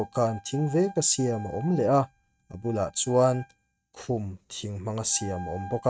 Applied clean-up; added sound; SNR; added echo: neural mask model RNNoise.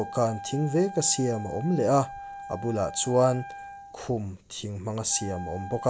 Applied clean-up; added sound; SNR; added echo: none; Wind instrument, woodwind instrument; 13 dB; none.